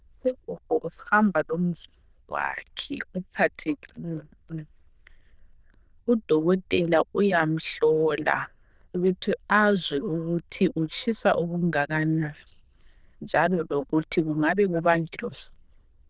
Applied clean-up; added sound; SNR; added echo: neural diffusion model UNIVERSE++.